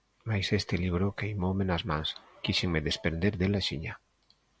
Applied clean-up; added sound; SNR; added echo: none; none; none; none.